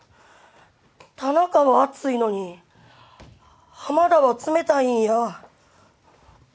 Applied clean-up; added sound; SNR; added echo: none; none; none; none.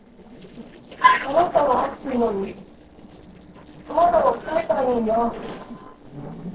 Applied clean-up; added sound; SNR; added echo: neural separator model SepFormer DNS4.